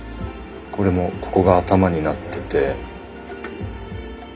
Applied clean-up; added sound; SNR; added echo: none; none; none; reverberation time 0.3 s.